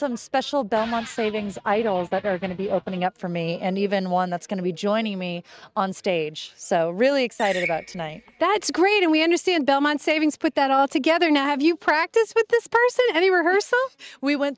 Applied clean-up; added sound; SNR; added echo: neural mask model RNNoise.